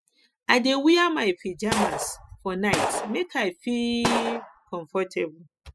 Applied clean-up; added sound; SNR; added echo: classical method spectral subtraction.